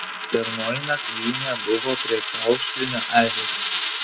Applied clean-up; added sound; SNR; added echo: none; Coin (dropping); 2 dB; none.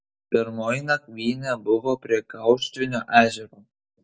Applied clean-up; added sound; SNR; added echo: none; none; none; none.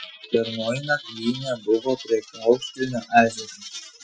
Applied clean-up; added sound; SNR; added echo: classical method Wiener filter.